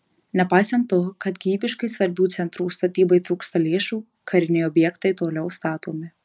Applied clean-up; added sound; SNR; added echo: none; none; none; none.